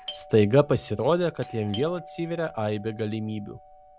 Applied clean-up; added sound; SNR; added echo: none; Doorbell; 18 dB; none.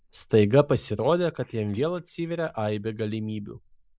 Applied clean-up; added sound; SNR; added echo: neural mask model Resemble Enhance denoiser.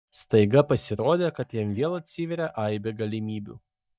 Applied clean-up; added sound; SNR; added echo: neural mask model DeepFilterNet 3.